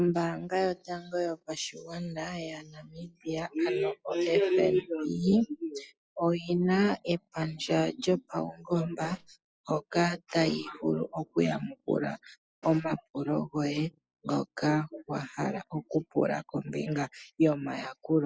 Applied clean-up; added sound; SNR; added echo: classical method log-MMSE.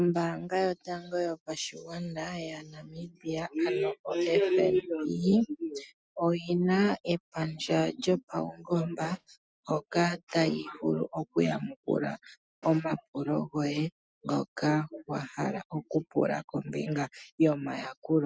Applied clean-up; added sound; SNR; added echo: neural mask model RNNoise.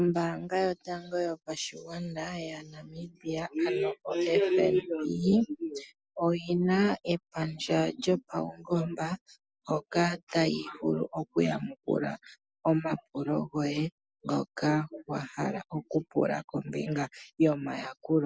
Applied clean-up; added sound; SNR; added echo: none; none; none; none.